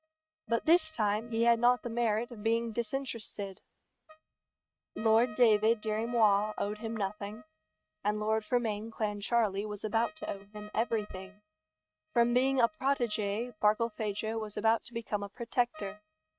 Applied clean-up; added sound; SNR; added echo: neural mask model RNNoise.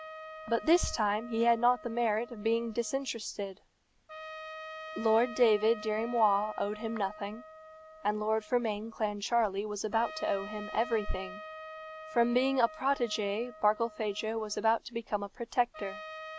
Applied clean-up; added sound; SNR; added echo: none; Trumpet; 15 dB; none.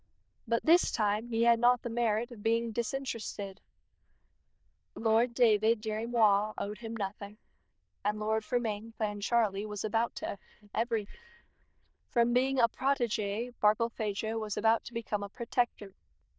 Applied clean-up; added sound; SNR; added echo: neural diffusion model UNIVERSE++.